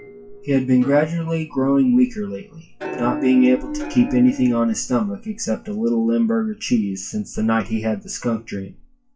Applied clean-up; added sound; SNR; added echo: classical method WPE with log-MMSE.